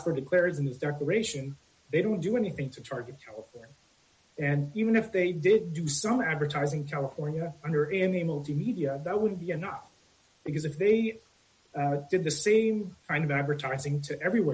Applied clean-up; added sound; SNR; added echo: none; none; none; none.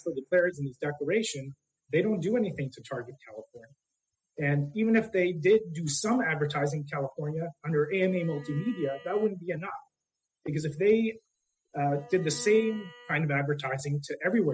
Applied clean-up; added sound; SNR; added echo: classical method spectral subtraction.